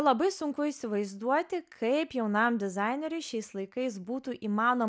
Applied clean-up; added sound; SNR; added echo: none; none; none; none.